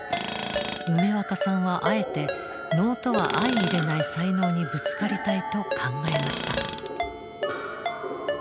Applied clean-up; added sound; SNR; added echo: none; Ringtone + Tools; 5 dB; none.